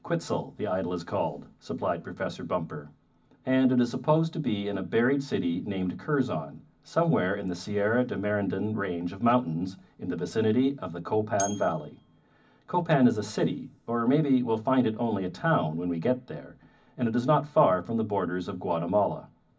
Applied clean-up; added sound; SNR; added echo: none; Bell; 14 dB; reverberation time 0.4 s.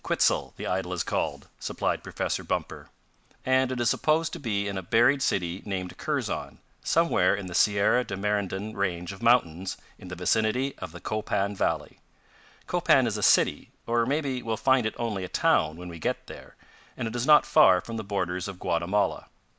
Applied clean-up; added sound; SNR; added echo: none; none; none; none.